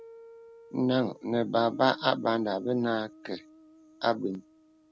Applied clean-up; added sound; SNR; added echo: none; Guitar; 20 dB; none.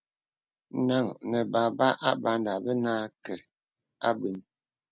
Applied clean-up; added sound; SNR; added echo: none; none; none; none.